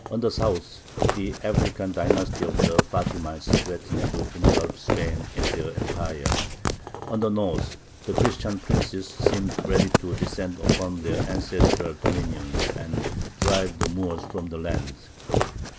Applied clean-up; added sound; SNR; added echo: none; Walk, footsteps; -4 dB; none.